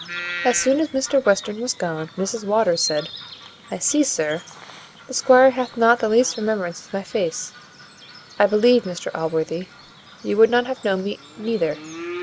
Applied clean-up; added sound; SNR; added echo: none; Bird vocalization, bird call, bird song; 15 dB; none.